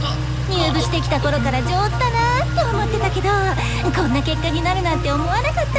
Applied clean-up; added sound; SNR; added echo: none; Engine; 1 dB; none.